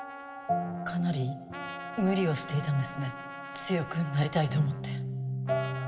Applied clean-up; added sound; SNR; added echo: none; Trumpet; 13 dB; reverberation time 0.5 s.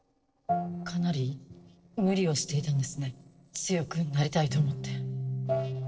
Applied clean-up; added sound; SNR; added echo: neural separator model SepFormer DNS4.